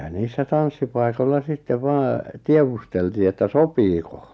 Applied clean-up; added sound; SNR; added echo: none; none; none; none.